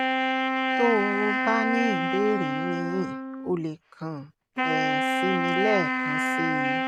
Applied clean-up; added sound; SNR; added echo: none; Wind instrument, woodwind instrument; -2 dB; none.